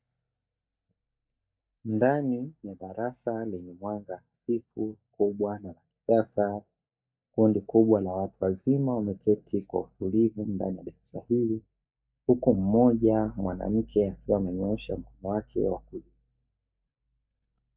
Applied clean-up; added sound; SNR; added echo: neural mask model DeepFilterNet 3.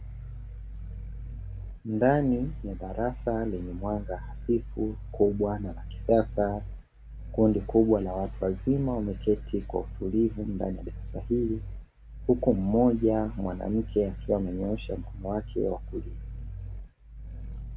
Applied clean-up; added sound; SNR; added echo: none; Growling; 9 dB; none.